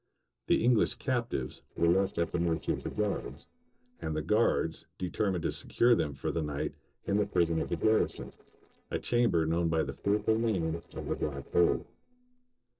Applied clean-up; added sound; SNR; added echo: neural separator model SepFormer DNS4.